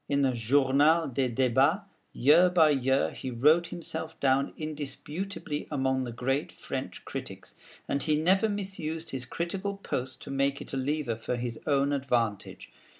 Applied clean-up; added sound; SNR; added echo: none; none; none; none.